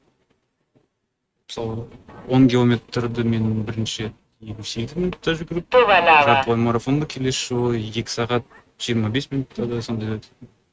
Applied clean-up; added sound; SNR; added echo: neural mask model RNNoise.